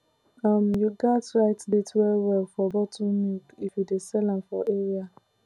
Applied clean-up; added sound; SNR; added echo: none; none; none; none.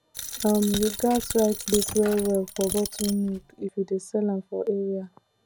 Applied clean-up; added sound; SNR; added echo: none; Coin (dropping); 8 dB; none.